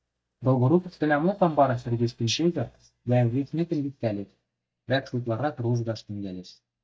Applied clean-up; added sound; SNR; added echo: neural mask model DeepFilterNet 3.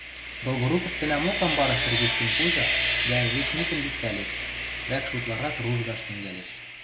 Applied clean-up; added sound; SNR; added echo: none; Sawing; -1 dB; reverberation time 1.0 s.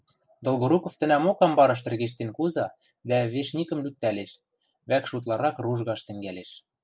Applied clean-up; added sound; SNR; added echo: none; none; none; none.